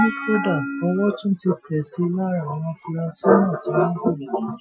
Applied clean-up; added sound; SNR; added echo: classical method Wiener filter.